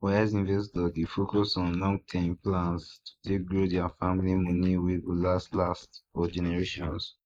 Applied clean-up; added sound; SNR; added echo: neural mask model Resemble Enhance denoiser.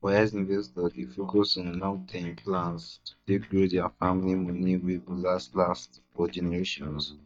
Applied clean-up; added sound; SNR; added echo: neural mask model DeepFilterNet 3.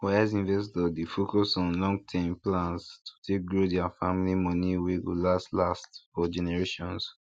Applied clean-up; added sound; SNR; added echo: none; none; none; none.